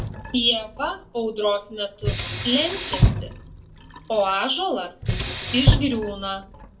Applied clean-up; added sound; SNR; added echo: none; Sink (filling or washing); 0 dB; reverberation time 0.2 s.